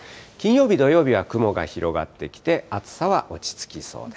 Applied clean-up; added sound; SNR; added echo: none; none; none; none.